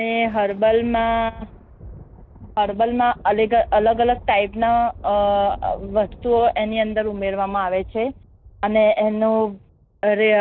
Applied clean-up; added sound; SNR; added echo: none; Thunder; 19 dB; none.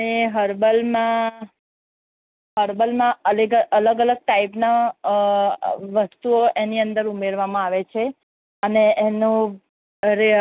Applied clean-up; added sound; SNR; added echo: none; none; none; none.